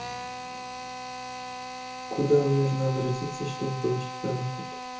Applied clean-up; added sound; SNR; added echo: none; Drill; 8 dB; reverberation time 0.5 s.